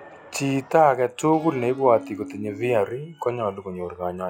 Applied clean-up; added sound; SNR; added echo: classical method log-MMSE.